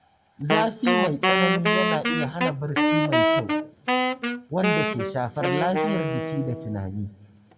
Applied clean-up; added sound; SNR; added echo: none; Wind instrument, woodwind instrument; -3 dB; reverberation time 0.7 s.